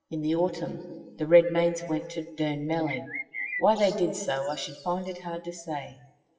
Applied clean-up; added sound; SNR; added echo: classical method WPE with log-MMSE.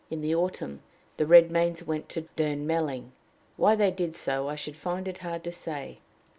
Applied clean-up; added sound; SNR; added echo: none; none; none; none.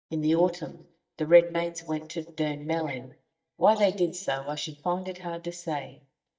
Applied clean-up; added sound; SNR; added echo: neural mask model DeepFilterNet 3.